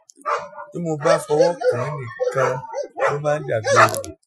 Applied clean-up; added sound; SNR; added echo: classical method Wiener filter.